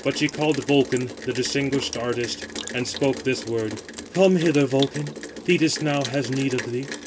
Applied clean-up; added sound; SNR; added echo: none; Rain; 12 dB; none.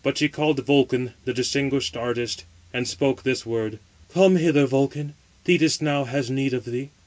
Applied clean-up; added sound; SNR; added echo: none; none; none; none.